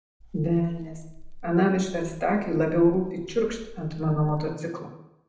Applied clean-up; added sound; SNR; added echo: none; Wind; 16 dB; reverberation time 0.7 s.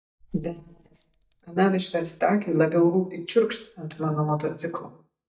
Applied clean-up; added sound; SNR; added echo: neural mask model DeepFilterNet 3.